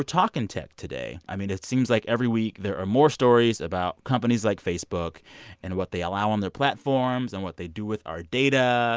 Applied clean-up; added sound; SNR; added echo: none; none; none; none.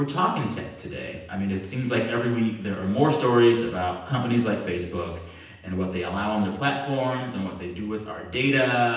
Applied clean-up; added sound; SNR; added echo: none; none; none; reverberation time 0.9 s.